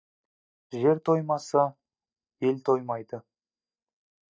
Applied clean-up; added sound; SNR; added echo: neural mask model DeepFilterNet 3.